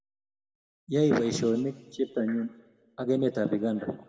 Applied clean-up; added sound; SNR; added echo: none; none; none; reverberation time 1.0 s.